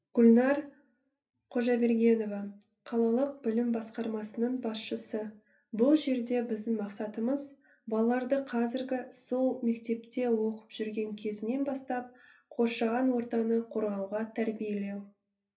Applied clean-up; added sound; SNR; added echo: none; none; none; reverberation time 0.3 s.